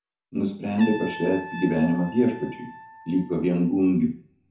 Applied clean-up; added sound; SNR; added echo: none; Trumpet; 16 dB; reverberation time 0.6 s.